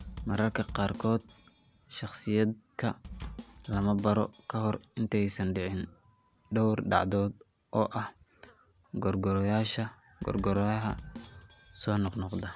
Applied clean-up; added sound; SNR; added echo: none; Bass drum / Snare drum; 14 dB; none.